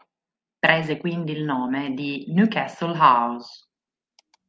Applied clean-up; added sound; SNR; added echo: none; none; none; none.